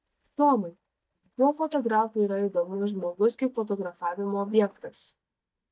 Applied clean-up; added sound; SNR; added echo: neural mask model DeepFilterNet 3.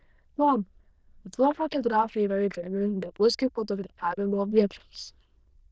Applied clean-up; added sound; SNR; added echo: neural diffusion model UNIVERSE++.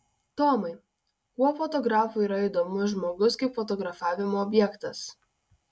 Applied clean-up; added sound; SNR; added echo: none; none; none; none.